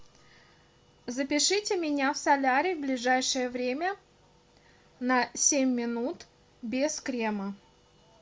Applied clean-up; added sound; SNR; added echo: none; none; none; none.